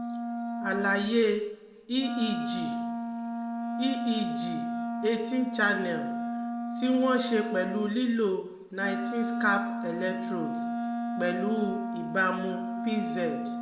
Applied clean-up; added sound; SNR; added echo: none; Wind instrument, woodwind instrument; 3 dB; reverberation time 0.9 s.